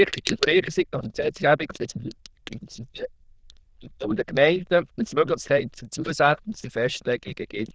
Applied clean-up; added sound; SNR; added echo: neural diffusion model UNIVERSE++.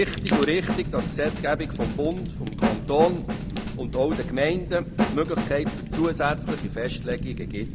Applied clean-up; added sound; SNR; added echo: none; Fire + Snare drum; 2 dB; none.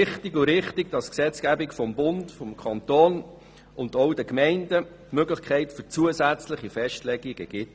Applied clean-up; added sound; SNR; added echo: none; none; none; none.